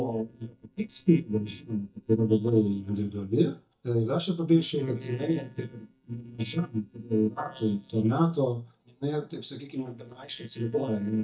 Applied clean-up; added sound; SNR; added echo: neural mask model DeepFilterNet 3.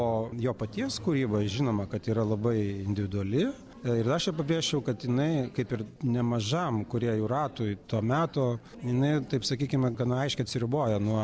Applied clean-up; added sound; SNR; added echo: none; none; none; none.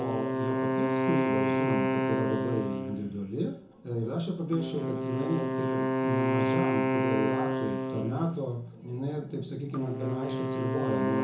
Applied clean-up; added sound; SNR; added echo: none; Wind instrument, woodwind instrument; -3 dB; reverberation time 0.6 s.